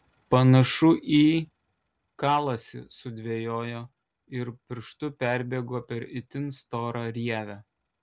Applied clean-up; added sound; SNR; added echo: none; none; none; none.